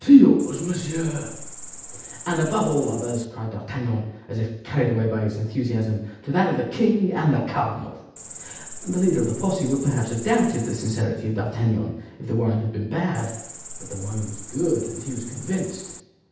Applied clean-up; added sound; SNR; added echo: none; Cricket; 14 dB; reverberation time 0.9 s.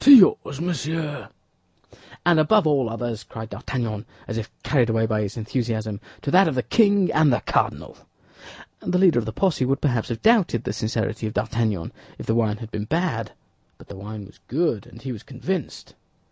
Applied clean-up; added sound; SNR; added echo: none; none; none; none.